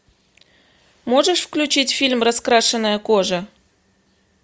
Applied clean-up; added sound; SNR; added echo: none; none; none; none.